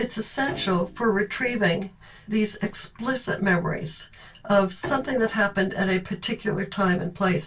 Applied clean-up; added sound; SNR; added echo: none; Bowed string instrument; 19 dB; reverberation time 0.2 s.